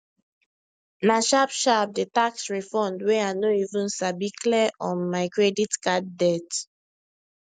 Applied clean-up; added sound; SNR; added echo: none; none; none; none.